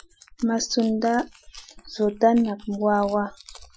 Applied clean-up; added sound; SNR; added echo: classical method Wiener filter.